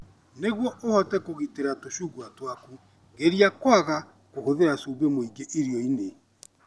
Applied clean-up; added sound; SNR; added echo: none; none; none; none.